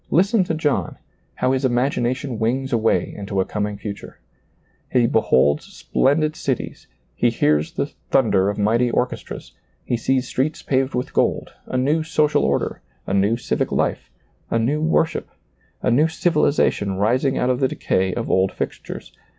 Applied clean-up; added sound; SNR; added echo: none; none; none; none.